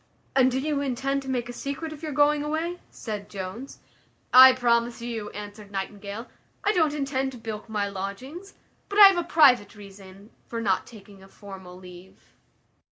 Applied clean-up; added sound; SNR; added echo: none; none; none; none.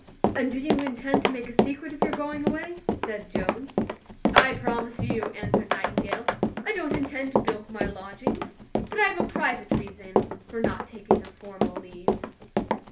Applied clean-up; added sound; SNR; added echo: none; Run; -5 dB; reverberation time 0.3 s.